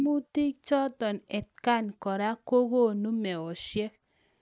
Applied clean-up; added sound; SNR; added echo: none; none; none; none.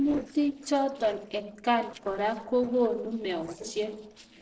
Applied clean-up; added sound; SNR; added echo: neural separator model SepFormer DNS4.